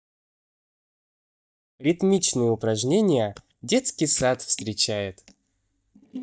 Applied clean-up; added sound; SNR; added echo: neural mask model DeepFilterNet 3.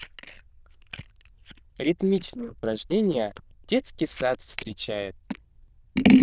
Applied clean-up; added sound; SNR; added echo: neural diffusion model UNIVERSE++.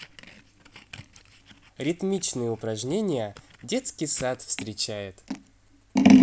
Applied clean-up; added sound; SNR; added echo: none; Scissors; -5 dB; none.